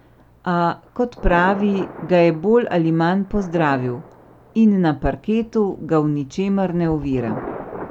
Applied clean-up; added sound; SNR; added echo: none; Thunder; 16 dB; none.